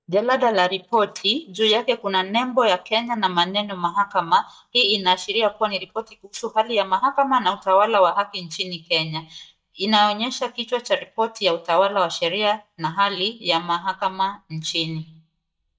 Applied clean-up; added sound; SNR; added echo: neural mask model DeepFilterNet 3.